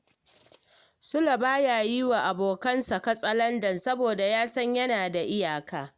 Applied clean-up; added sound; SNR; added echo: none; none; none; none.